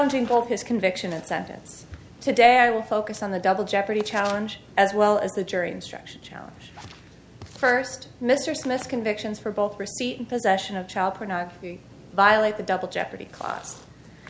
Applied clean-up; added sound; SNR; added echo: none; none; none; none.